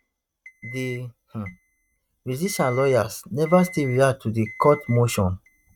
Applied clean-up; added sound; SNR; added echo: neural mask model RNNoise.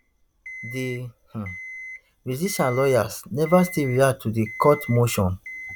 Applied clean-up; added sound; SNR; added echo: none; Alarm; 16 dB; none.